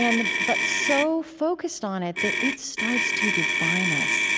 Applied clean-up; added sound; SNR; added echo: none; Motor vehicle (road); -2 dB; none.